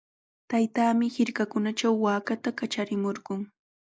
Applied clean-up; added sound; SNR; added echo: neural mask model Resemble Enhance denoiser.